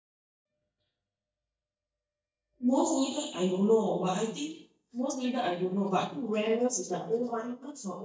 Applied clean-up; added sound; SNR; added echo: neural mask model DeepFilterNet 3.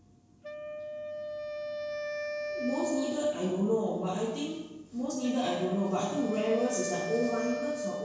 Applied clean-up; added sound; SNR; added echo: none; Wind instrument, woodwind instrument; 5 dB; reverberation time 1.0 s.